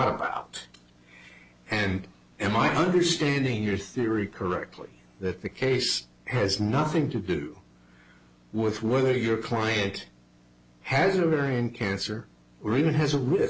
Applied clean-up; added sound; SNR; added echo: none; none; none; none.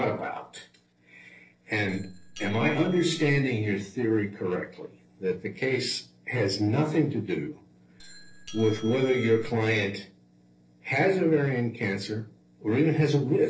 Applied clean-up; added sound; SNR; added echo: neural separator model SepFormer DNS4.